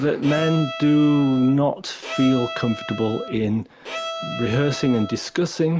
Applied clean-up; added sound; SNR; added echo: none; Bowed string instrument; 12 dB; none.